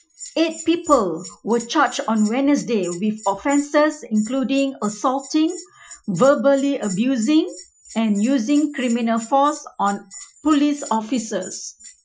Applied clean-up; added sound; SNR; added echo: classical method Wiener filter.